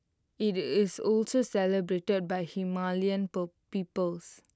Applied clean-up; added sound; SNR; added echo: none; none; none; none.